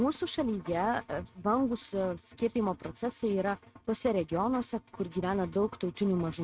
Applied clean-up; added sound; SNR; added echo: neural mask model RNNoise.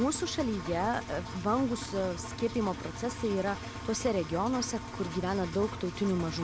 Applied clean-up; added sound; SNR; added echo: none; Engine; 8 dB; none.